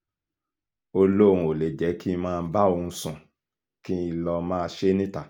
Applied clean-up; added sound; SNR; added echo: none; none; none; none.